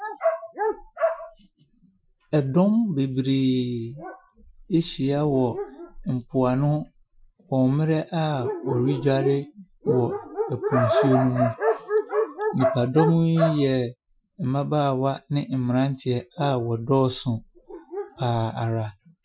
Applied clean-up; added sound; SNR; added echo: classical method Wiener filter.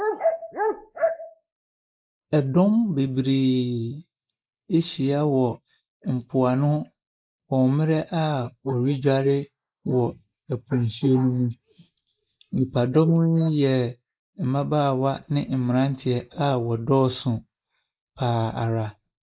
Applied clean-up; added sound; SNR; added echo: neural mask model Resemble Enhance denoiser.